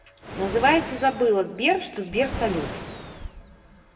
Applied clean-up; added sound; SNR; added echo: none; Animal; 1 dB; reverberation time 2.0 s.